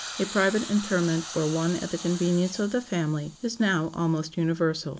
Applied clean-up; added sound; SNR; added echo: none; Hiss; 14 dB; none.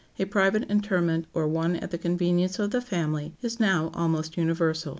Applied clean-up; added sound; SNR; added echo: none; none; none; none.